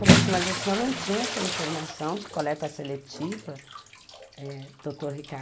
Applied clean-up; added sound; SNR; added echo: none; Bathtub (filling or washing) / Splash, splatter; -3 dB; none.